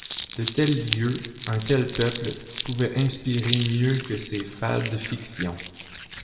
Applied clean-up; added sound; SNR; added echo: none; Crumpling, crinkling; 9 dB; reverberation time 1.3 s.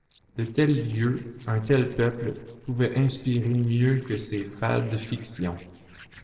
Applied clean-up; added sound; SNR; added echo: neural separator model SepFormer DNS4.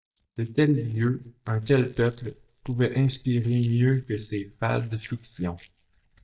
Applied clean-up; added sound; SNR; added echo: neural mask model DeepFilterNet 3.